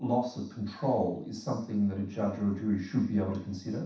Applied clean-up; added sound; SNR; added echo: none; none; none; reverberation time 0.7 s.